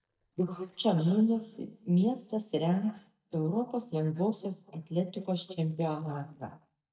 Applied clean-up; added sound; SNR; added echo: neural mask model DeepFilterNet 3.